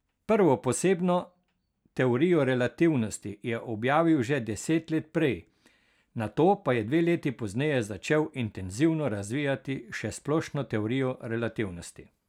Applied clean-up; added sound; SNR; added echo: none; none; none; none.